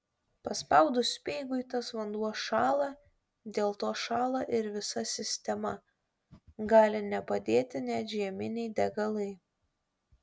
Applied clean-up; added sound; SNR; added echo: none; none; none; none.